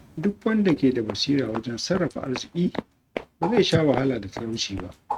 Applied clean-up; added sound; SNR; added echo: neural mask model RNNoise.